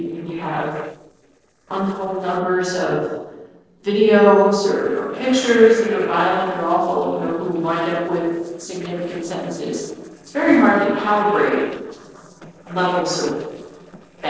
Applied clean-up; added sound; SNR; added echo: neural separator model SepFormer DNS4.